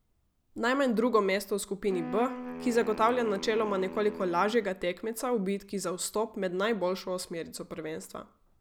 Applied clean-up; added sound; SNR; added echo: none; Wind instrument, woodwind instrument; 11 dB; none.